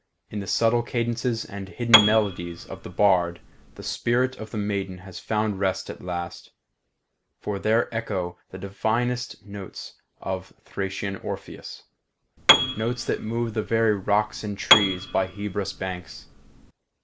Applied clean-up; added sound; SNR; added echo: none; Piano; 0 dB; none.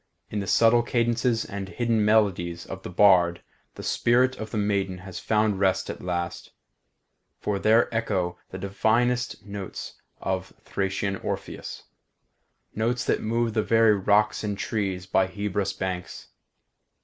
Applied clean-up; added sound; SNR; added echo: none; none; none; none.